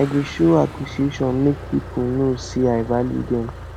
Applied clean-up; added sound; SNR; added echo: none; Motor vehicle (road); 13 dB; none.